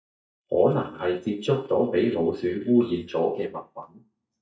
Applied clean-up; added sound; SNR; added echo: neural mask model DeepFilterNet 3.